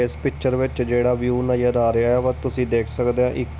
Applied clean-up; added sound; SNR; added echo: none; none; none; none.